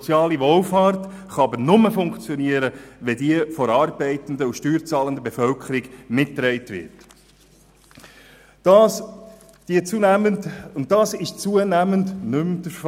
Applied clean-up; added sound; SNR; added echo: none; none; none; none.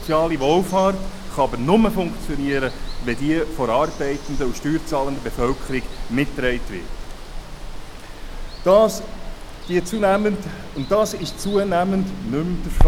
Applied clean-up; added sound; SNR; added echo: none; Water; 4 dB; none.